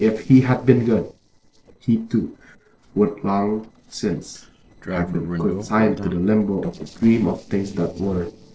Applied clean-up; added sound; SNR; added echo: neural separator model SepFormer DNS4.